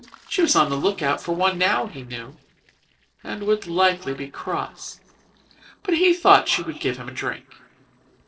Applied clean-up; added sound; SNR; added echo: neural separator model SepFormer DNS4.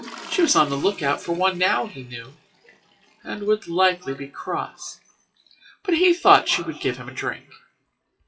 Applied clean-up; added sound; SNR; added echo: classical method WPE with log-MMSE.